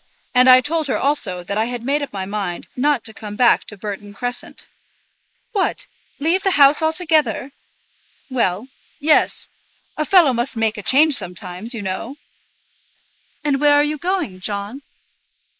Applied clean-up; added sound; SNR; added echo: neural mask model Resemble Enhance denoiser.